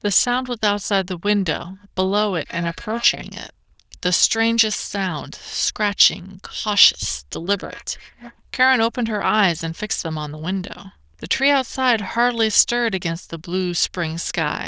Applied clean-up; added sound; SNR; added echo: neural diffusion model UNIVERSE++.